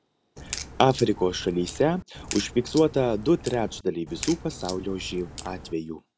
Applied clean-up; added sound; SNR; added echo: none; Crack; 13 dB; none.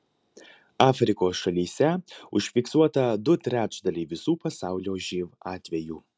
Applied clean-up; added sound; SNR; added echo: none; none; none; none.